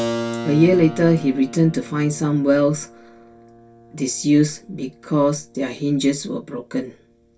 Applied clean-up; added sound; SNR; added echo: none; Keyboard (musical); 13 dB; reverberation time 0.2 s.